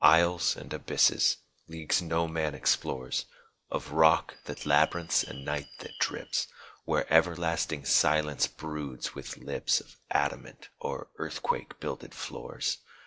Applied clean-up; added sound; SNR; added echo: none; Bird; 19 dB; none.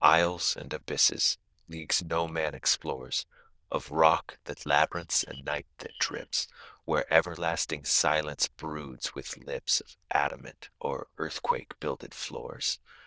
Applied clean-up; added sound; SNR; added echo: neural diffusion model UNIVERSE++.